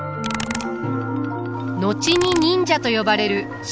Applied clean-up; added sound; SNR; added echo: none; Computer keyboard; 14 dB; none.